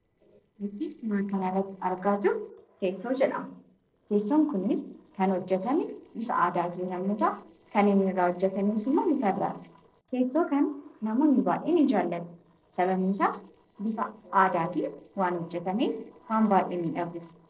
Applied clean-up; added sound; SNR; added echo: neural separator model SepFormer DNS4.